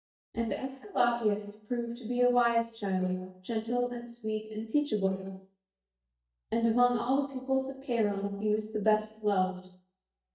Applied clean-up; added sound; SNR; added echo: neural mask model DeepFilterNet 3.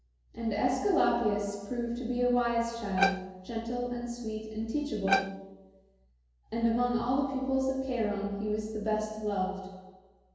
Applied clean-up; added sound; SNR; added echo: none; Bowed string instrument; 2 dB; reverberation time 1.2 s.